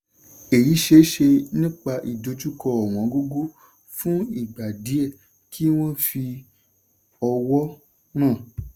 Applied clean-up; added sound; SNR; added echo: none; none; none; none.